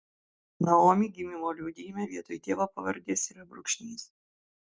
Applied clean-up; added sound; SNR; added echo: none; none; none; none.